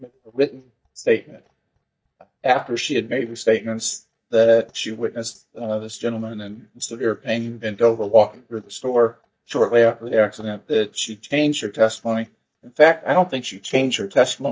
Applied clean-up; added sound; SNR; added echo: neural mask model DeepFilterNet 3.